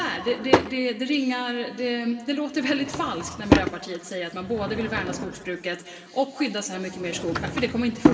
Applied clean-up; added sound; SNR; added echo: none; Drawer open or close / Wood; 1 dB; reverberation time 2.2 s.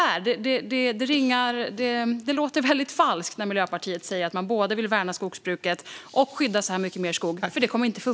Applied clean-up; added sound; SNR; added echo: none; none; none; none.